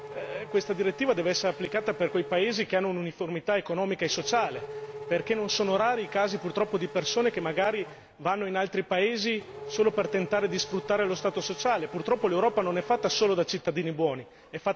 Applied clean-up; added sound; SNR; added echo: none; Race car, auto racing / Accelerating, revving, vroom; 15 dB; none.